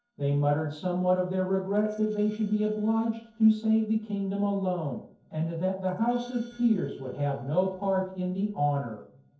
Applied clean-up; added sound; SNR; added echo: neural separator model SepFormer DNS4.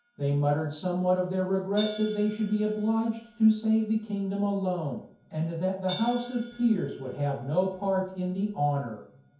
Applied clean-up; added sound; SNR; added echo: none; Hi-hat; 20 dB; reverberation time 0.6 s.